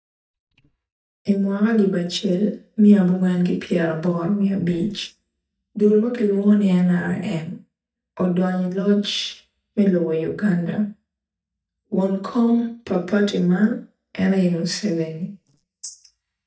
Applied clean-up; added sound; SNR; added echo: neural mask model DeepFilterNet 3.